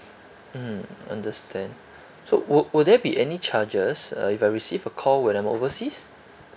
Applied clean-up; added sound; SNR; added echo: none; none; none; none.